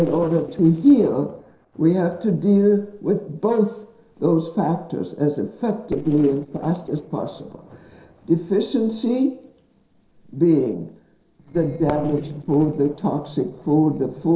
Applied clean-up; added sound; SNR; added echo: neural separator model SepFormer DNS4.